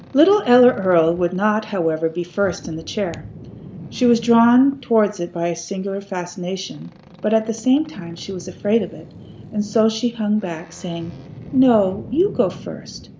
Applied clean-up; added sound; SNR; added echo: none; Boat, Water vehicle; 18 dB; none.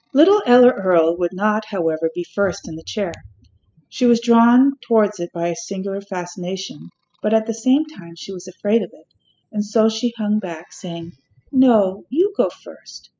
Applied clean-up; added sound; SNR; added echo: classical method spectral subtraction.